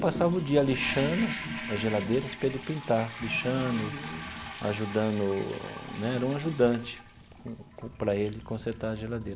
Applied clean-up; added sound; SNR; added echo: none; Toilet flush; 9 dB; none.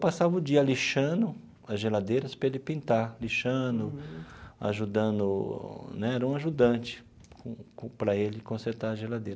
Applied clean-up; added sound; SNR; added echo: none; none; none; none.